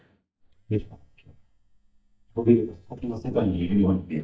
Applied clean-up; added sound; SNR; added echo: neural mask model DeepFilterNet 3.